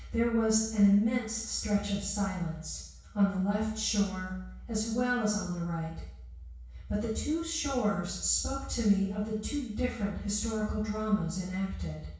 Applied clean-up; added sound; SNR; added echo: none; none; none; reverberation time 0.6 s.